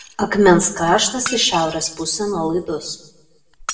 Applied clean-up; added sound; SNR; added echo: none; Shatter; 16 dB; reverberation time 0.7 s.